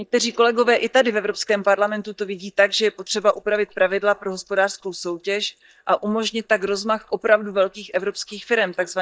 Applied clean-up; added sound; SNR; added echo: neural mask model DeepFilterNet 3.